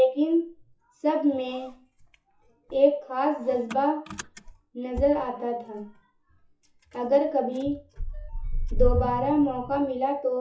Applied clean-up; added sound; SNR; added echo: classical method WPE with log-MMSE.